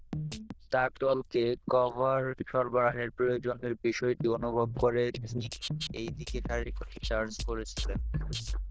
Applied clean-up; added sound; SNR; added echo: neural diffusion model UNIVERSE++.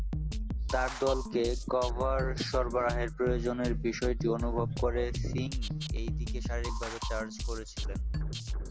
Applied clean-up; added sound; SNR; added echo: none; Drum kit; 0 dB; none.